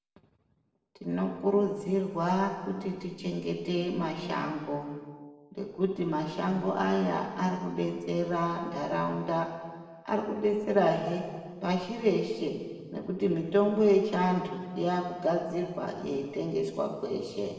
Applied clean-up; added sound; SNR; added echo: none; none; none; reverberation time 1.4 s.